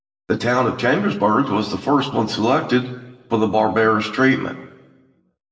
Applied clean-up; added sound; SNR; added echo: none; none; none; reverberation time 1.0 s.